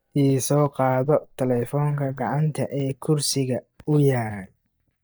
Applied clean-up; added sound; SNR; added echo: neural mask model DeepFilterNet 3.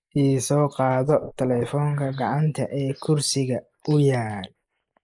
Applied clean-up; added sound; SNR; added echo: neural mask model Resemble Enhance denoiser.